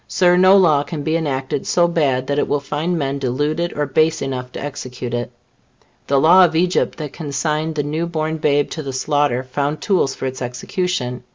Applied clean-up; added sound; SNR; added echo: none; none; none; none.